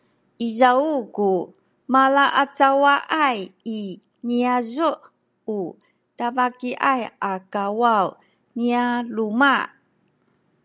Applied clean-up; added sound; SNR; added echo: none; none; none; none.